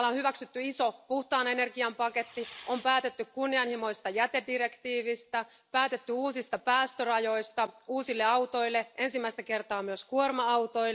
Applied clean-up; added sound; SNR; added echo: none; Fireworks; 18 dB; none.